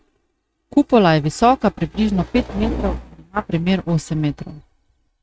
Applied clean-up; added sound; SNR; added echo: neural mask model RNNoise.